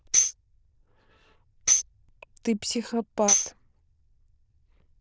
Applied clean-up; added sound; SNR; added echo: neural diffusion model UNIVERSE++.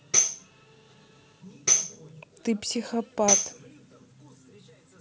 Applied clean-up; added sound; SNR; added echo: none; Tambourine; -5 dB; none.